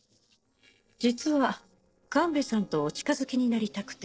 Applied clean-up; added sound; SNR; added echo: neural separator model SepFormer DNS4.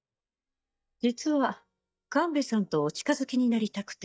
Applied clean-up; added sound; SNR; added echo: neural mask model DeepFilterNet 3.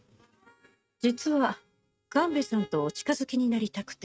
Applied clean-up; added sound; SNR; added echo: neural mask model RNNoise.